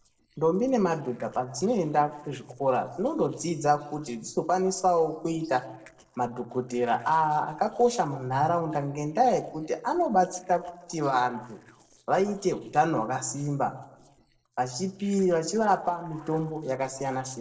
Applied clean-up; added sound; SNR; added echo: neural separator model SepFormer DNS4.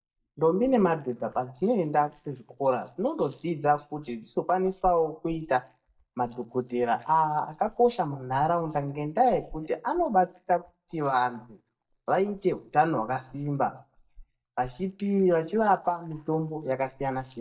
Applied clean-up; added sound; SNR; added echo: neural mask model DeepFilterNet 3.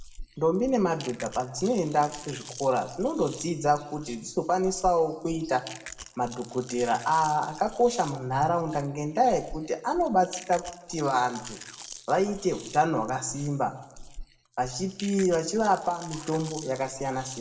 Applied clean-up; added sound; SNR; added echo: none; Chewing, mastication; 17 dB; reverberation time 0.8 s.